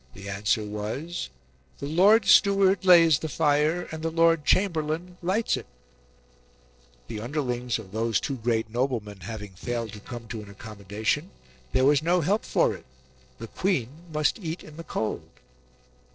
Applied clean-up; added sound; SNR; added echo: neural separator model SepFormer DNS4.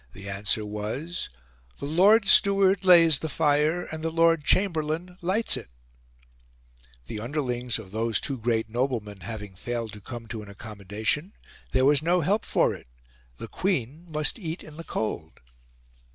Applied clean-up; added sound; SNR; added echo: none; none; none; none.